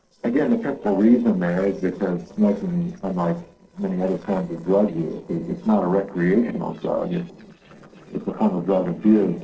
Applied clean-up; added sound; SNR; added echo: neural separator model SepFormer DNS4.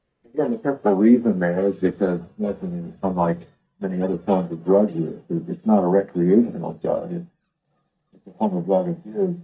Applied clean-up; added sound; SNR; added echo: neural mask model DeepFilterNet 3.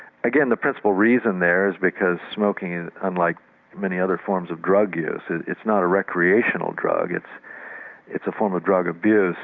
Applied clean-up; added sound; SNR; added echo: none; none; none; none.